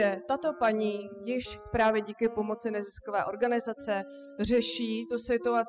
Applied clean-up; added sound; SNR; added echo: classical method spectral subtraction.